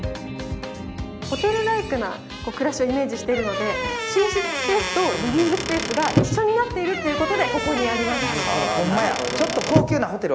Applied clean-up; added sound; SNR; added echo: none; Squeak / Wood; 2 dB; none.